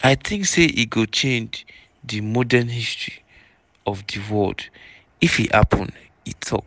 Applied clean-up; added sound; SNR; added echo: none; none; none; none.